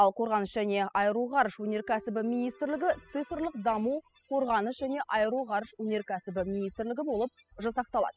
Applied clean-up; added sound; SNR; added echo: classical method spectral subtraction.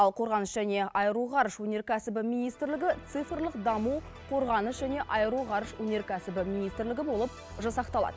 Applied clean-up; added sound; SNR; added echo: none; none; none; none.